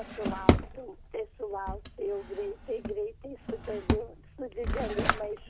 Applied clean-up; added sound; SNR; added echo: none; Drawer open or close; -4 dB; none.